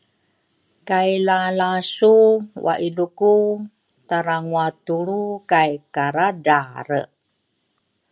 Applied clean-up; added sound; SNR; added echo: none; none; none; none.